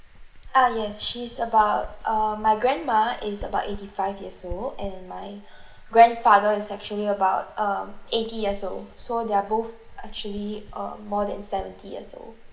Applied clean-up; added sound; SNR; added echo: none; Writing; 15 dB; none.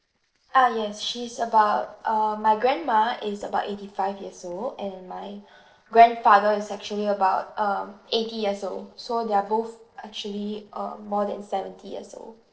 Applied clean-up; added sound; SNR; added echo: neural separator model SepFormer DNS4.